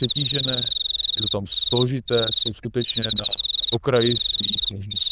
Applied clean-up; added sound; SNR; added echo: neural diffusion model UNIVERSE++.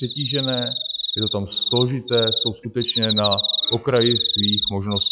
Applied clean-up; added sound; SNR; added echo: classical method log-MMSE.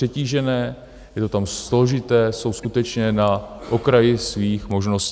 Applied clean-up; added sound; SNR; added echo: none; none; none; none.